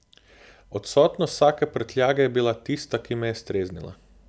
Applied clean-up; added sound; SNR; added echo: none; none; none; none.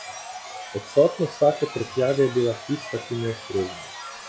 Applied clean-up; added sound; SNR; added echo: classical method log-MMSE.